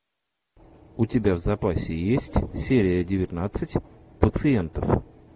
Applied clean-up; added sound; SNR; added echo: none; none; none; none.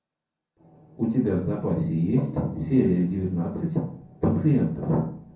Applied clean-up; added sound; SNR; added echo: none; none; none; reverberation time 0.5 s.